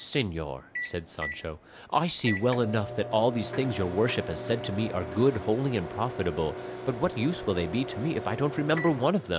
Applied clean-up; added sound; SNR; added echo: none; Microwave oven; 10 dB; none.